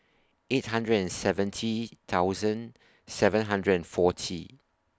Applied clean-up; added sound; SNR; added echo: none; none; none; none.